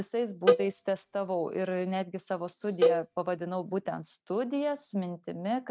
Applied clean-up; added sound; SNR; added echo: neural mask model RNNoise.